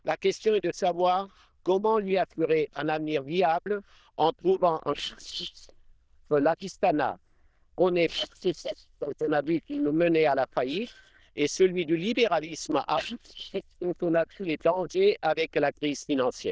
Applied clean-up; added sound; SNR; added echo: neural diffusion model UNIVERSE++.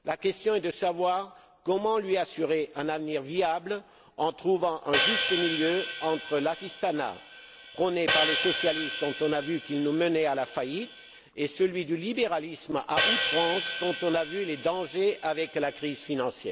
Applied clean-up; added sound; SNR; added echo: none; Hi-hat; -1 dB; none.